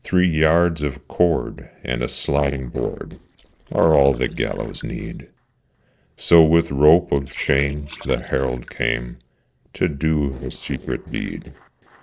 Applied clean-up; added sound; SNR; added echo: neural separator model SepFormer DNS4.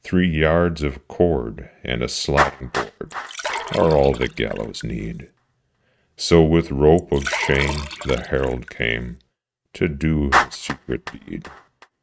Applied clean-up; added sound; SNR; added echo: neural mask model RNNoise.